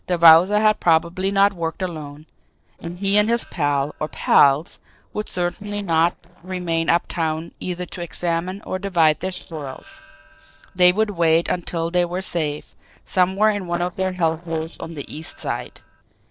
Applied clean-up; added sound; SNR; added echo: neural separator model SepFormer DNS4.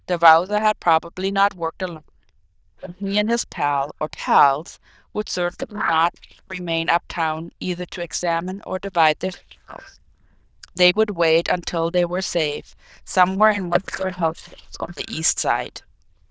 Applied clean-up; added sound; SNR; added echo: neural diffusion model UNIVERSE++.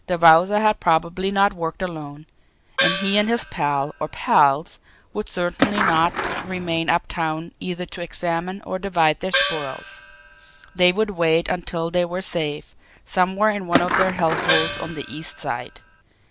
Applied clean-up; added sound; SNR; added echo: none; Skateboard + Gong; 3 dB; none.